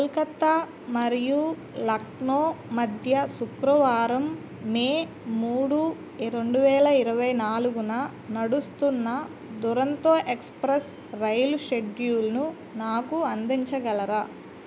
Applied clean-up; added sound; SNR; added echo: none; none; none; none.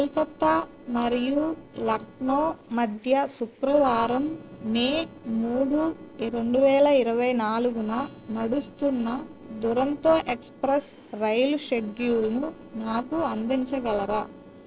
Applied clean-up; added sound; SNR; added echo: neural separator model SepFormer DNS4.